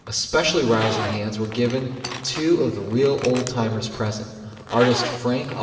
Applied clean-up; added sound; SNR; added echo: none; Zipper (clothing); 12 dB; reverberation time 2.0 s.